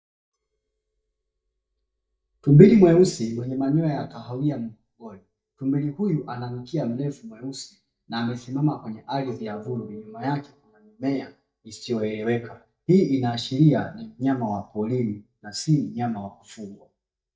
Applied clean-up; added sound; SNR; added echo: neural mask model DeepFilterNet 3.